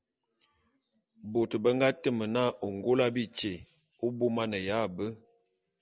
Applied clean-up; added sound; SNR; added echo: none; none; none; none.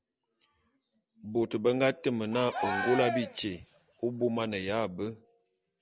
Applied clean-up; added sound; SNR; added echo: none; Cheering; 5 dB; none.